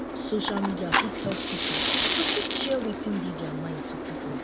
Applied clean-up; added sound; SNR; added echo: none; Fire + Boat, Water vehicle; -3 dB; none.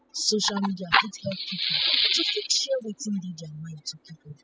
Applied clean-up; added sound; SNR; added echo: classical method spectral subtraction.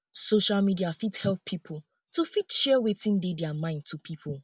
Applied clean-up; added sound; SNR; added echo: none; none; none; none.